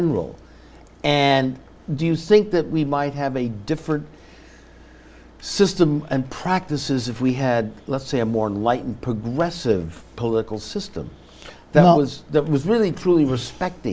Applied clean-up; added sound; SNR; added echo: none; none; none; none.